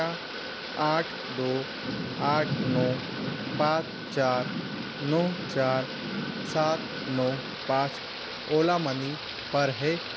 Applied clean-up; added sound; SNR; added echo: none; Thunder / Rain; 5 dB; none.